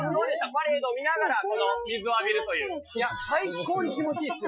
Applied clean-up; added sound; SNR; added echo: classical method Wiener filter.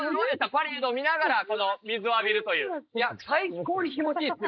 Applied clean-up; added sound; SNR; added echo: neural mask model Resemble Enhance denoiser.